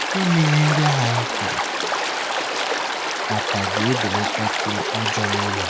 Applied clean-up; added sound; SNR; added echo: none; Stream; -1 dB; none.